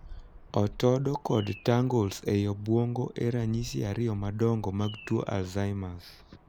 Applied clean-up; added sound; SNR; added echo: none; Bird vocalization, bird call, bird song; 20 dB; none.